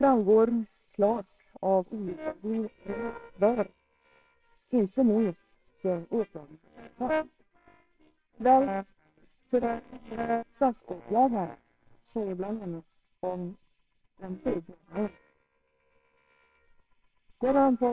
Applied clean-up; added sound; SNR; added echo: neural separator model SepFormer WHAMR!.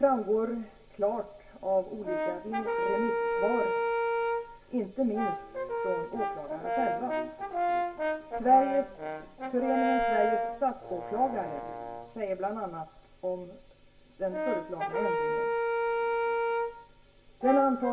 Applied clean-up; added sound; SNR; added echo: none; Brass instrument; 1 dB; reverberation time 0.1 s.